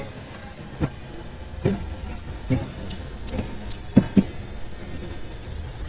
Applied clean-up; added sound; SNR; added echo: neural mask model DeepFilterNet 3.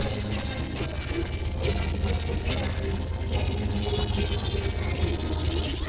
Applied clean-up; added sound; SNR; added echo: neural separator model SepFormer DNS4.